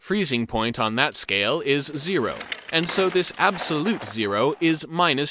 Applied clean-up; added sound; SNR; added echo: none; Bicycle; 16 dB; none.